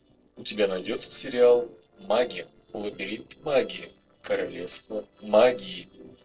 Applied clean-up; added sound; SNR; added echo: neural separator model SepFormer DNS4.